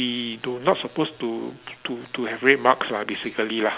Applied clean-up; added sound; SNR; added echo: none; none; none; none.